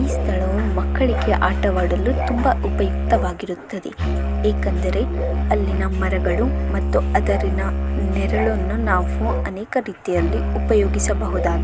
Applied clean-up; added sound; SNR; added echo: none; Musical instrument; -2 dB; none.